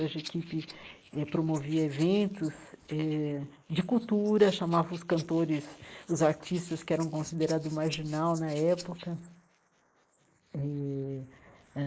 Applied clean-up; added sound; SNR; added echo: neural mask model Resemble Enhance denoiser.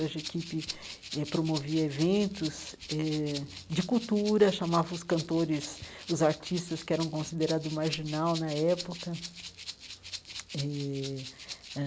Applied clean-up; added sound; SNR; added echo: none; Rattle (instrument); 13 dB; none.